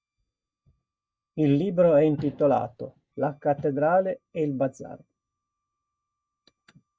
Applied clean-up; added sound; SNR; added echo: neural mask model DeepFilterNet 3.